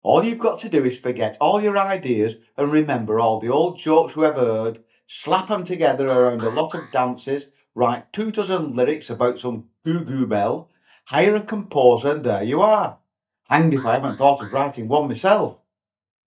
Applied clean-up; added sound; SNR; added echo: neural mask model DeepFilterNet 3.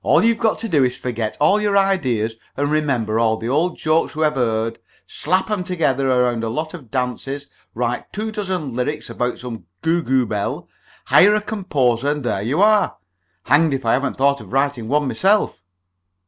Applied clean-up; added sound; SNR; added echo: none; none; none; none.